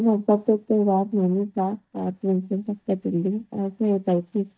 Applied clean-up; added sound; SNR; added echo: neural mask model DeepFilterNet 3.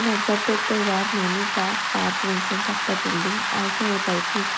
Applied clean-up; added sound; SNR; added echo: none; Rain; -2 dB; none.